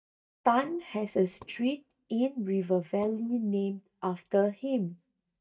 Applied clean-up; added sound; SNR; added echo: neural mask model DeepFilterNet 3.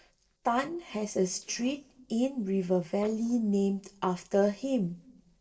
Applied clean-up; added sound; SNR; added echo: neural separator model SepFormer DNS4.